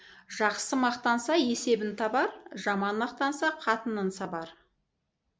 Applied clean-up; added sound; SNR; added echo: none; none; none; none.